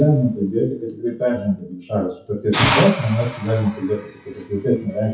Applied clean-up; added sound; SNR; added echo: classical method WPE with log-MMSE.